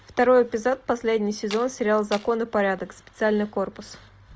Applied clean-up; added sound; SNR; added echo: none; Tools; 16 dB; none.